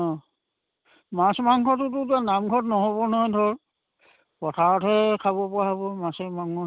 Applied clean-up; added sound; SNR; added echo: none; none; none; none.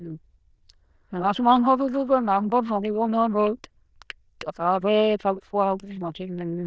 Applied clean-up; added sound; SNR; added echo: neural diffusion model UNIVERSE++.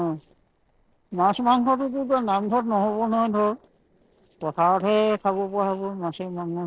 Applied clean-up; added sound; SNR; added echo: neural separator model SepFormer DNS4.